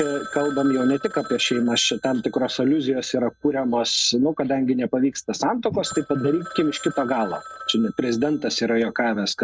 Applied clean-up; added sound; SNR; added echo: neural mask model RNNoise.